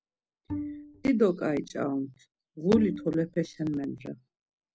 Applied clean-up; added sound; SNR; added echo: none; Bowed string instrument; 10 dB; none.